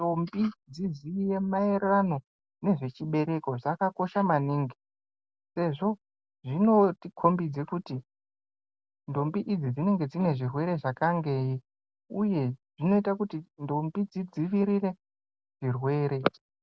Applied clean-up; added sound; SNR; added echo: none; none; none; none.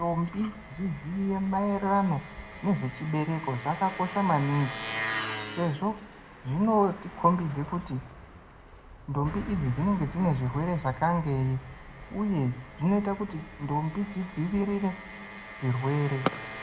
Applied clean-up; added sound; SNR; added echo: none; Engine; 12 dB; reverberation time 1.6 s.